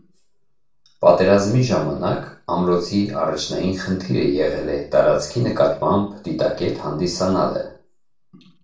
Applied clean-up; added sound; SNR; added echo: none; none; none; reverberation time 0.4 s.